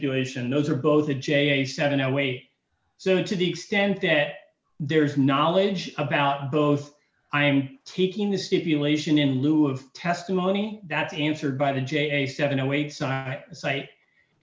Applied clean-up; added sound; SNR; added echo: none; none; none; none.